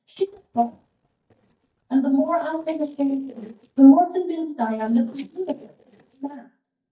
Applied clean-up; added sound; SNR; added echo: neural mask model DeepFilterNet 3.